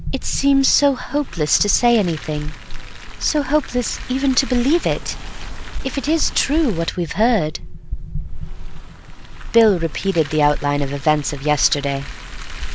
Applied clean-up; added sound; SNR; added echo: none; Car; 6 dB; none.